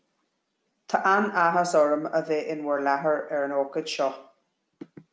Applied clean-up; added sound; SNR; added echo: none; none; none; none.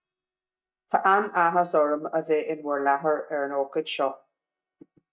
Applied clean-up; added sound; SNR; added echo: neural mask model DeepFilterNet 3.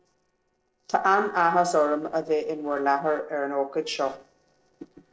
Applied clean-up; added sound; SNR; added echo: neural separator model SepFormer DNS4.